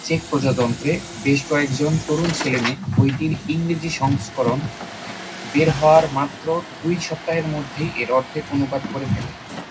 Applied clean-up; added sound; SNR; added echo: none; Truck; 12 dB; reverberation time 0.4 s.